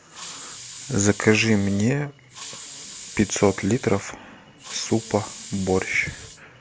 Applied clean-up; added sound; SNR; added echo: none; Hiss; 15 dB; none.